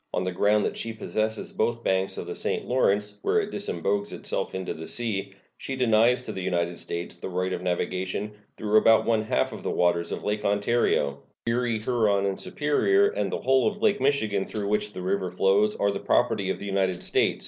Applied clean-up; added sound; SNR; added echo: none; Rattle (instrument); 17 dB; none.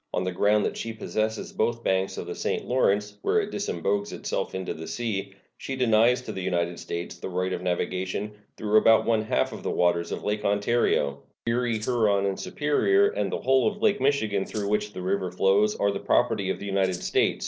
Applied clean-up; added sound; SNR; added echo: neural separator model SepFormer DNS4.